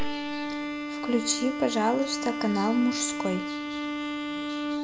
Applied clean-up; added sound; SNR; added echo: none; Bowed string instrument; 3 dB; none.